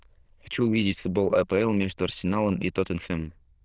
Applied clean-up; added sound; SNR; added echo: neural diffusion model UNIVERSE++.